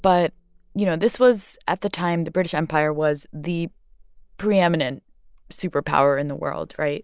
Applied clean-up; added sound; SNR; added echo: none; none; none; none.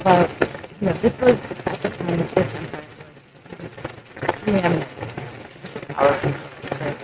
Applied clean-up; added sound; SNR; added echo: neural mask model RNNoise.